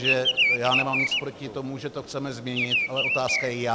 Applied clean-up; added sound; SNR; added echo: none; Bird vocalization, bird call, bird song; -2 dB; none.